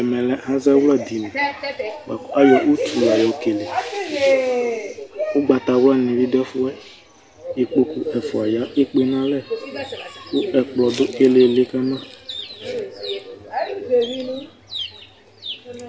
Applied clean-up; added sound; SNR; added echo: none; none; none; none.